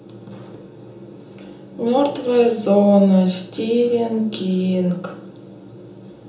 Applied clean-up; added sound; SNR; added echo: none; none; none; reverberation time 1.2 s.